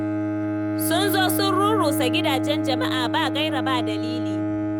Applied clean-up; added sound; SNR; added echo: none; Bowed string instrument; -2 dB; none.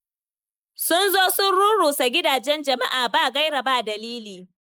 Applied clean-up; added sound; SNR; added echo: neural mask model Resemble Enhance denoiser.